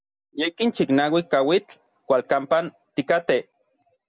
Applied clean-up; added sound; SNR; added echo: none; none; none; none.